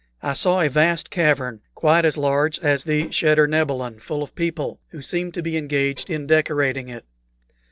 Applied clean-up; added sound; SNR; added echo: neural separator model SepFormer DNS4.